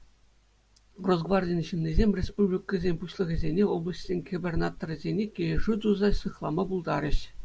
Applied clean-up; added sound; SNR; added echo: none; none; none; none.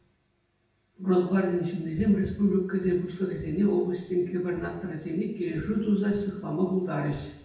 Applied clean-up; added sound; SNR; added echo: none; none; none; reverberation time 0.8 s.